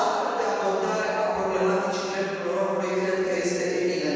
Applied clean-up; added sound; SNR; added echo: none; none; none; reverberation time 2.1 s.